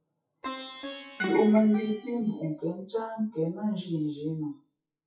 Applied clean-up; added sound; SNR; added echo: classical method WPE with log-MMSE.